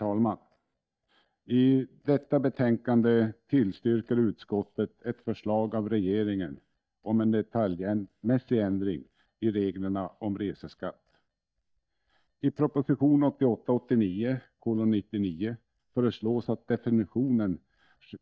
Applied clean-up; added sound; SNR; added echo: neural mask model DeepFilterNet 3.